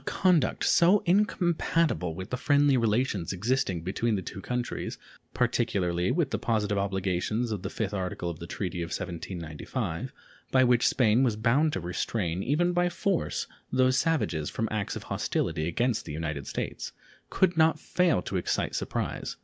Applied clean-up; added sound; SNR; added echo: none; none; none; none.